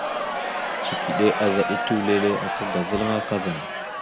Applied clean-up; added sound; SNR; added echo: none; Crowd; 2 dB; none.